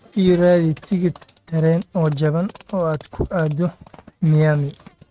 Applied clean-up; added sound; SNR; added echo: neural mask model RNNoise.